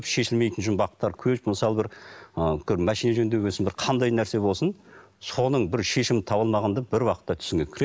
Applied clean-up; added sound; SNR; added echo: none; none; none; none.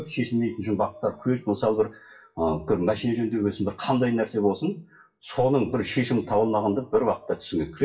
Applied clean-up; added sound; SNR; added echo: classical method WPE with log-MMSE.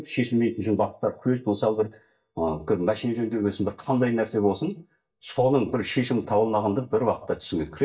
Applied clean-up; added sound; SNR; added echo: neural mask model DeepFilterNet 3.